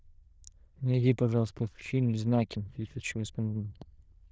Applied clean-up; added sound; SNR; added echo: neural diffusion model UNIVERSE++.